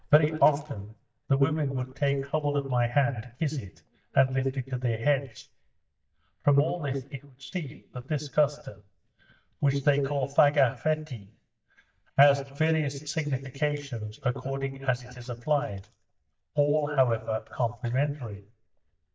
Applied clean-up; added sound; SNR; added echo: neural mask model DeepFilterNet 3.